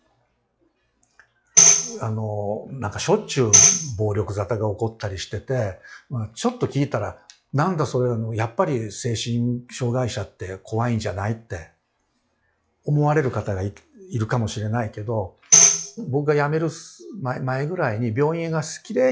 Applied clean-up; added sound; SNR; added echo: classical method log-MMSE.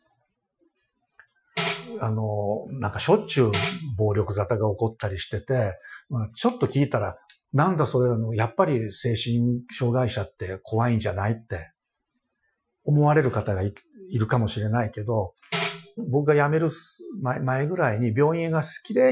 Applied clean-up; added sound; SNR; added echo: classical method Wiener filter.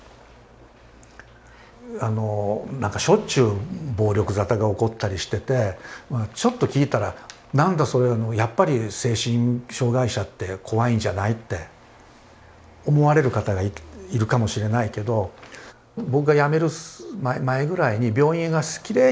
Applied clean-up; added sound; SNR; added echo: none; none; none; none.